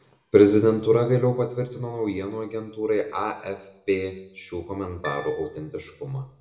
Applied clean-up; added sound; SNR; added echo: none; Piano; 18 dB; reverberation time 0.8 s.